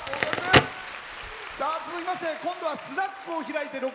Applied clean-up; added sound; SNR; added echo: none; Crackle; -1 dB; none.